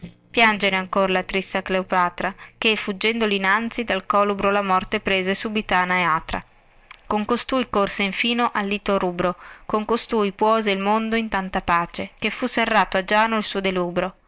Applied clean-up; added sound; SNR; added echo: neural separator model SepFormer DNS4.